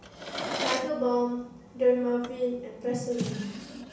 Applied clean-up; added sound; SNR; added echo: none; Drawer open or close; 8 dB; reverberation time 0.7 s.